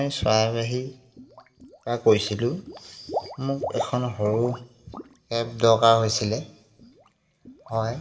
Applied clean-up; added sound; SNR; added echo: none; Water / Liquid; 14 dB; reverberation time 0.7 s.